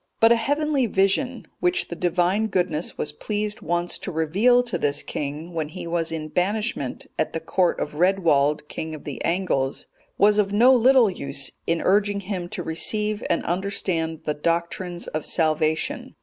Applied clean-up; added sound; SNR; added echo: none; none; none; none.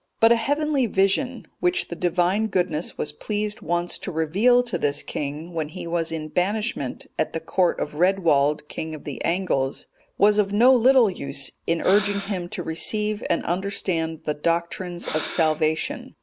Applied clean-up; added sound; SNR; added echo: none; Breathing; 12 dB; none.